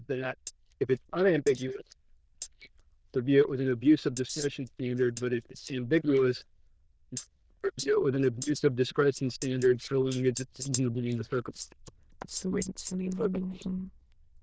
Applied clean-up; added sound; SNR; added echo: neural diffusion model UNIVERSE++.